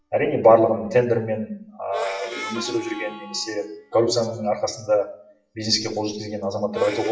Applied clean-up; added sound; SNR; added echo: classical method WPE with log-MMSE.